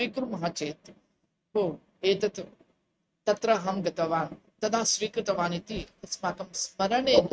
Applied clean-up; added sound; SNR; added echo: neural mask model RNNoise.